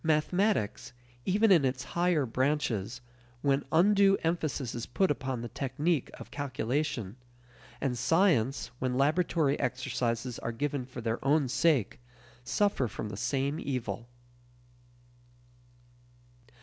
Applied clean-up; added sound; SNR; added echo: none; none; none; none.